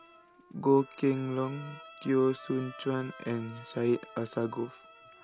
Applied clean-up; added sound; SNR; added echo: none; Bowed string instrument + Trumpet; 19 dB; none.